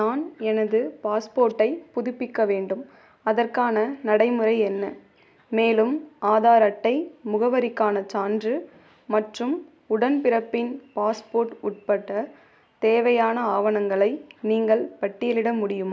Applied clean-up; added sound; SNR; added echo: none; none; none; none.